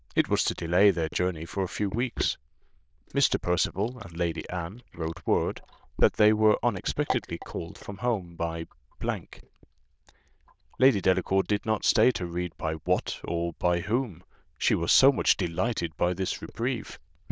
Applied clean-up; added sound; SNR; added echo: neural diffusion model UNIVERSE++.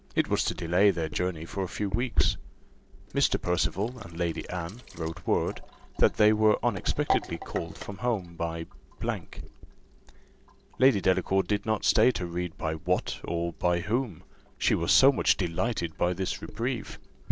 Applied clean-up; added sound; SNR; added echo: none; Sink (filling or washing); 10 dB; none.